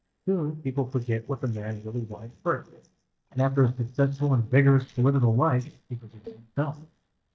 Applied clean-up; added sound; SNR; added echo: neural mask model DeepFilterNet 3.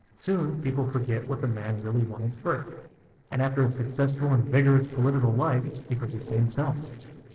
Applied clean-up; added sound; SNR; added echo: neural separator model SepFormer DNS4.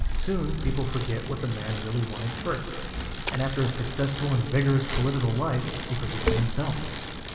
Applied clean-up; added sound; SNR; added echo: none; Bicycle; 3 dB; reverberation time 2.3 s.